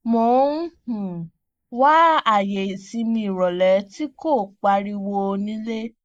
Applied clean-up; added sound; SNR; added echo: neural mask model Resemble Enhance denoiser.